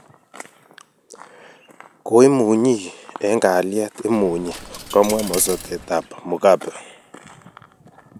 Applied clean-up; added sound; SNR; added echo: none; Coin (dropping); 13 dB; none.